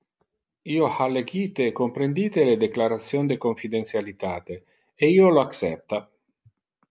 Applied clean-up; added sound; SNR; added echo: none; none; none; none.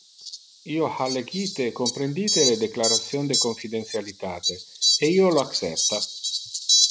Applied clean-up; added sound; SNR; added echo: none; Fowl; 0 dB; none.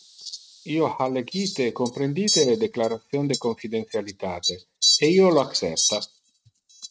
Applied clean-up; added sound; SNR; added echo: neural mask model RNNoise.